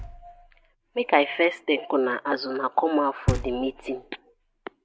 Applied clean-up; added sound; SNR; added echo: none; Knock; 10 dB; none.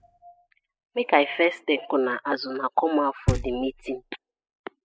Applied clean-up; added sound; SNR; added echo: classical method spectral subtraction.